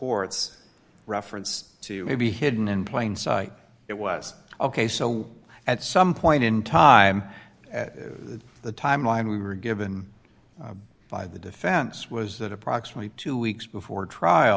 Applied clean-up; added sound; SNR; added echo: none; none; none; none.